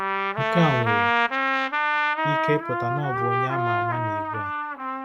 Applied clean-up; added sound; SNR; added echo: none; Trumpet; -5 dB; none.